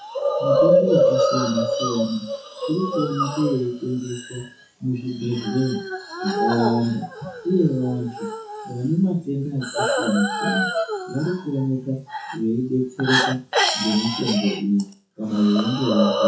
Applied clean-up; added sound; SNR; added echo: classical method WPE with log-MMSE.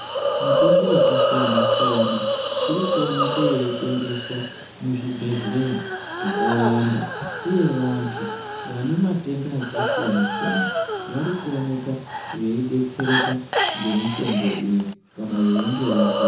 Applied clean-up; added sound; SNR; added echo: none; Hiss; 0 dB; reverberation time 0.5 s.